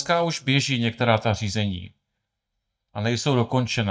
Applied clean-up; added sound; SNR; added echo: neural mask model DeepFilterNet 3.